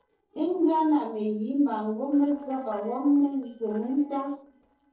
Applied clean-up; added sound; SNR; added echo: neural separator model SepFormer DNS4.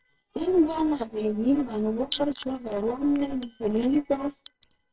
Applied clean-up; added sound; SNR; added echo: neural separator model SepFormer WHAMR!.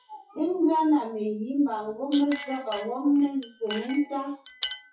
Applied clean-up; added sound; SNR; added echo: classical method WPE with log-MMSE.